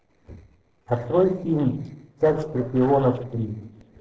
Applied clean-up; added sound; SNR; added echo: neural separator model SepFormer DNS4.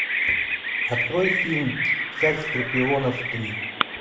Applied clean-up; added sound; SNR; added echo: none; Bird vocalization, bird call, bird song; -2 dB; reverberation time 0.7 s.